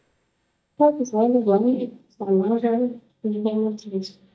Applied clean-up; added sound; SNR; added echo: neural mask model DeepFilterNet 3.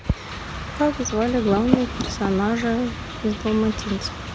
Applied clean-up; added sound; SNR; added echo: none; none; none; none.